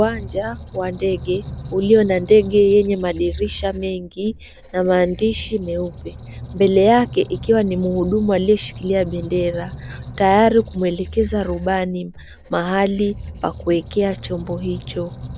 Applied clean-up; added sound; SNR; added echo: none; Squeak; 14 dB; none.